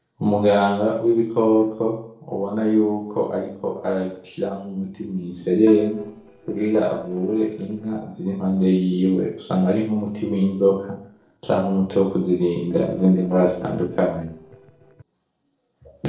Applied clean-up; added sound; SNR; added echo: neural separator model SepFormer DNS4.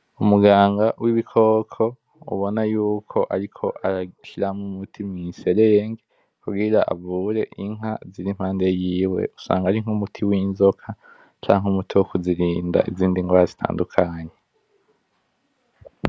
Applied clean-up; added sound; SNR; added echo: none; none; none; none.